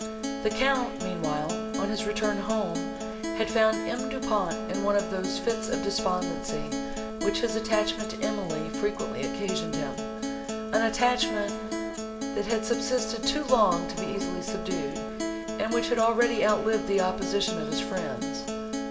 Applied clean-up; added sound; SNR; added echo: none; Acoustic guitar; 3 dB; reverberation time 1.8 s.